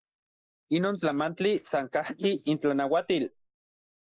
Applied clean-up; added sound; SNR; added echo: neural mask model Resemble Enhance denoiser.